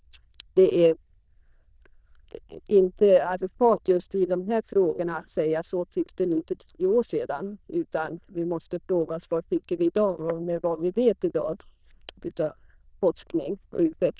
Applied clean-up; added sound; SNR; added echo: neural diffusion model UNIVERSE++.